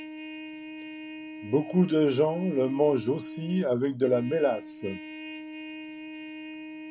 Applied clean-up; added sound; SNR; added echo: none; Trumpet; 12 dB; none.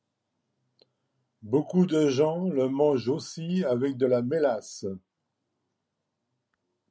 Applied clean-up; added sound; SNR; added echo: none; none; none; none.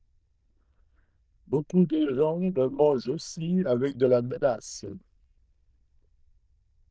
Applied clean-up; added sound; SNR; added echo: neural diffusion model UNIVERSE++.